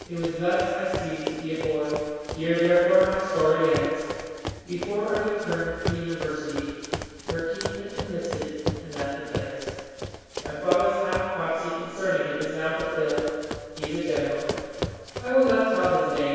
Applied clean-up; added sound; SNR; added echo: none; Run; 9 dB; reverberation time 2.0 s.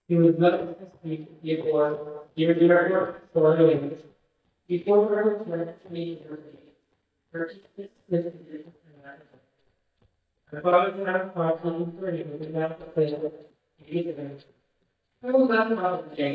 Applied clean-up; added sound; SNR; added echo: neural mask model DeepFilterNet 3.